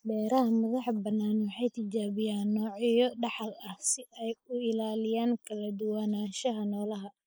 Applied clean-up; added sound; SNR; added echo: neural mask model Resemble Enhance denoiser.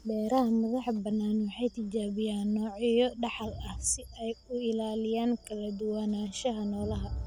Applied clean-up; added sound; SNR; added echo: none; Crowd; 14 dB; none.